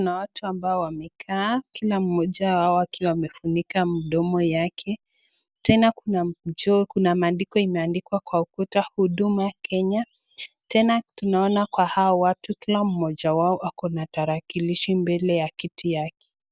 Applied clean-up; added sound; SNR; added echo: none; none; none; none.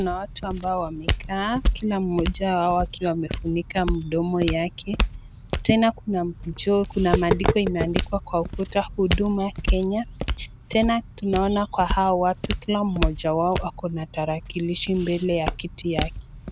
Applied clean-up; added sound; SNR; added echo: none; Tap + Walk, footsteps; 4 dB; none.